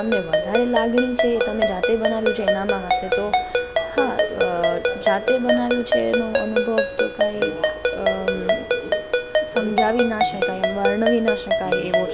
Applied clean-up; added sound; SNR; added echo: none; Ringtone; -2 dB; none.